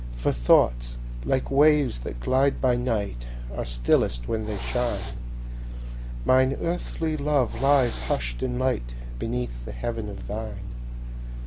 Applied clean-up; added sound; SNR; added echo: none; Hiss; 16 dB; none.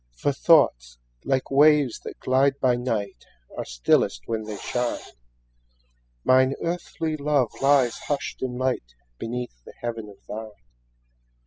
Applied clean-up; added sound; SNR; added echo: classical method spectral subtraction.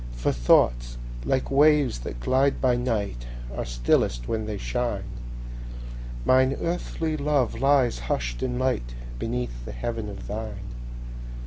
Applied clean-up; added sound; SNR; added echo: none; none; none; none.